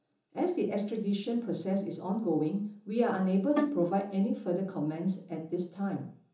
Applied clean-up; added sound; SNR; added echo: none; Bowed string instrument; 2 dB; reverberation time 1.2 s.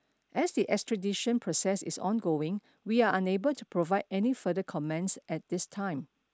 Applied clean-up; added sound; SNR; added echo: none; none; none; none.